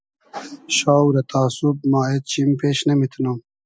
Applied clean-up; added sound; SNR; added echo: none; none; none; none.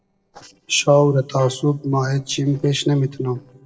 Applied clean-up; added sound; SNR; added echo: neural separator model SepFormer DNS4.